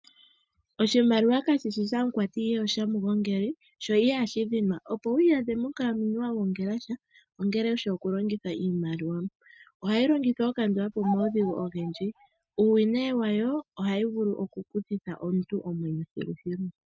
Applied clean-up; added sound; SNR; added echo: neural mask model RNNoise.